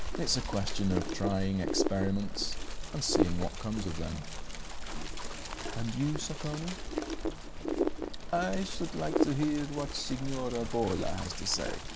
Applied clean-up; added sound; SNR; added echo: none; Wind + Rain; 0 dB; none.